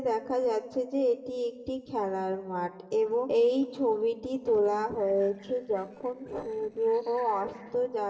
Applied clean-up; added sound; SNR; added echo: neural separator model SepFormer DNS4.